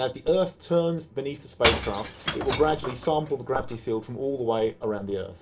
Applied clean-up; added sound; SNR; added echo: none; Shatter / Crushing; 5 dB; reverberation time 0.2 s.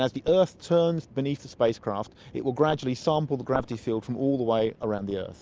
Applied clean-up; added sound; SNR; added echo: none; none; none; none.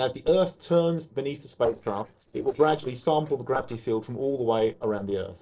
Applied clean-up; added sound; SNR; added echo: neural separator model SepFormer DNS4.